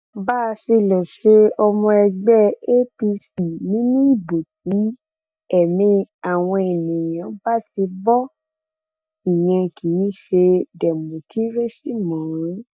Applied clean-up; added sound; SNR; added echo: neural mask model DeepFilterNet 3.